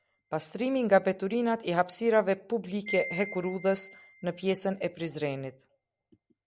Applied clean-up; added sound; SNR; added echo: none; Wind chime; 17 dB; none.